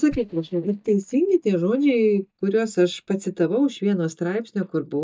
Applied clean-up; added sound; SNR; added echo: neural mask model DeepFilterNet 3.